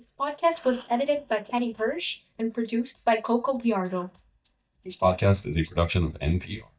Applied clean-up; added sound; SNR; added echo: neural mask model DeepFilterNet 3.